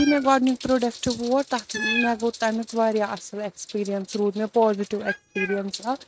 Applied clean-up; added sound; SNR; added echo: neural mask model RNNoise.